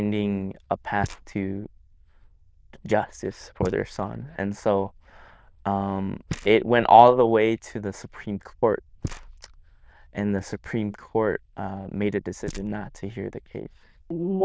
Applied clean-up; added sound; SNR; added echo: neural diffusion model UNIVERSE++.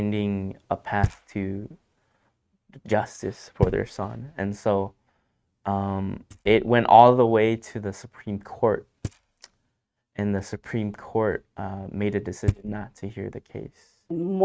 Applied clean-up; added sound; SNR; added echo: neural mask model RNNoise.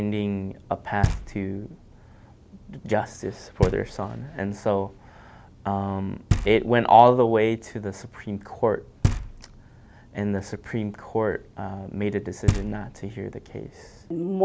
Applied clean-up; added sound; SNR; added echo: none; Knock; 7 dB; none.